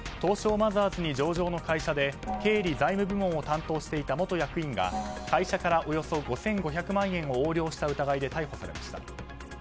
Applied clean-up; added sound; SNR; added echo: none; Gong; 11 dB; none.